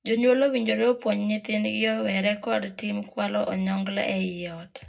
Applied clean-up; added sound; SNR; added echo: none; none; none; reverberation time 0.3 s.